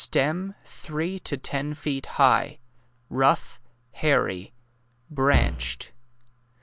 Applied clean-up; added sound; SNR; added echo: none; Bass drum; 1 dB; none.